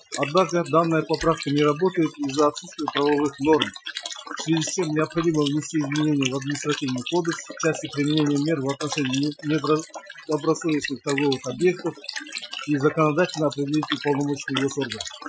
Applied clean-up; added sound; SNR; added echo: classical method Wiener filter.